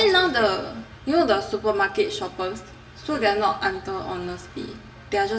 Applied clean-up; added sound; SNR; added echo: none; none; none; reverberation time 0.8 s.